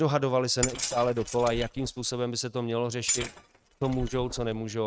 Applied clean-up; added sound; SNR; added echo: neural mask model RNNoise.